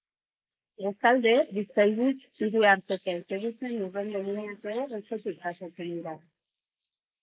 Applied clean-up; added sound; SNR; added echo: neural mask model Resemble Enhance denoiser.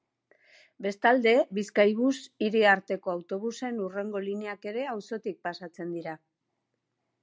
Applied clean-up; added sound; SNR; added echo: none; none; none; none.